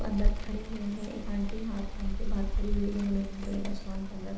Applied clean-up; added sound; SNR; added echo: none; Rain; -4 dB; reverberation time 0.9 s.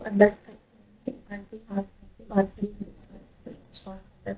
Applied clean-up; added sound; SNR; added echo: neural mask model DeepFilterNet 3.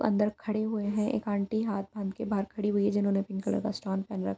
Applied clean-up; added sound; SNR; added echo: none; none; none; none.